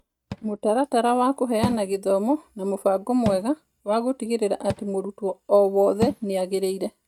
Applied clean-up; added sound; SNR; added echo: neural mask model RNNoise.